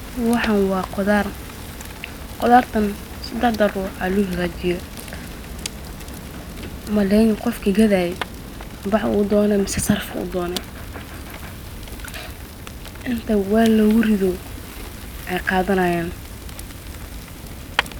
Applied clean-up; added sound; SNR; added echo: none; Fire; 11 dB; none.